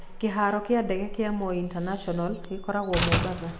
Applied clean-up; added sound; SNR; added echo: none; Slam; 5 dB; none.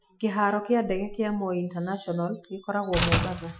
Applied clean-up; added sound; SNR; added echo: classical method Wiener filter.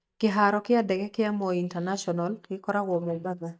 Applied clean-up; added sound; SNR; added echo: neural mask model DeepFilterNet 3.